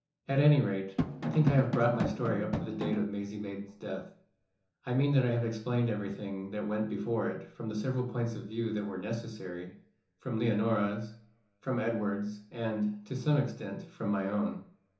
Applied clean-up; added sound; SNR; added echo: none; Drum; 2 dB; reverberation time 0.7 s.